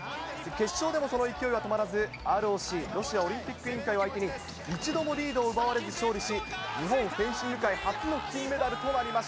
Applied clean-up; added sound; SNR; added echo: none; none; none; none.